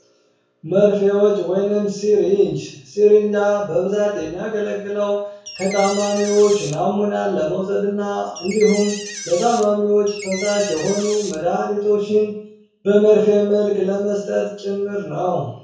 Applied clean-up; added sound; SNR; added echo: none; Door; 13 dB; reverberation time 0.6 s.